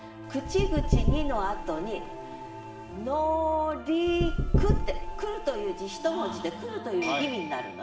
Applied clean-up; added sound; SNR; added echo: none; Knock / Wood; 0 dB; reverberation time 1.5 s.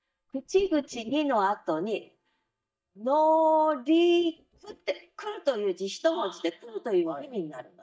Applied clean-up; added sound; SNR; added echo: neural mask model DeepFilterNet 3.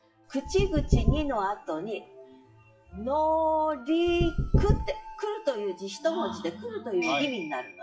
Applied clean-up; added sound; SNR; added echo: classical method WPE with log-MMSE.